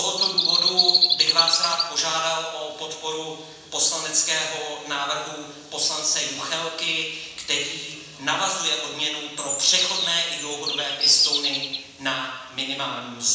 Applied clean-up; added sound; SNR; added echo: none; Bird vocalization, bird call, bird song; 1 dB; reverberation time 1.0 s.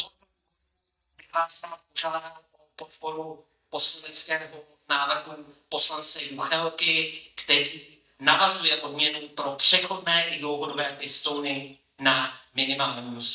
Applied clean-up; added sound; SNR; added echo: neural mask model DeepFilterNet 3.